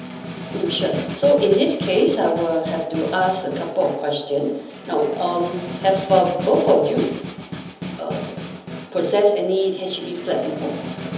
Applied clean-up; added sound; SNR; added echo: none; Snare drum; 10 dB; reverberation time 0.9 s.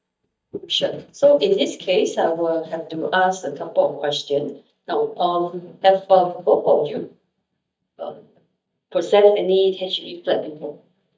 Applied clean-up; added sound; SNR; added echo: neural mask model DeepFilterNet 3.